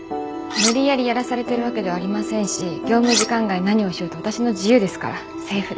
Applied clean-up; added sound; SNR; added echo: none; Cutlery, silverware; 3 dB; none.